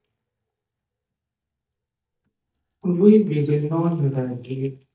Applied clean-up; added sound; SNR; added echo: neural mask model DeepFilterNet 3.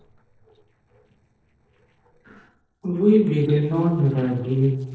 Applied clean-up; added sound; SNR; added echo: neural separator model SepFormer DNS4.